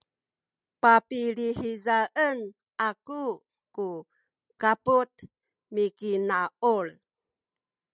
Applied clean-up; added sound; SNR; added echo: none; none; none; none.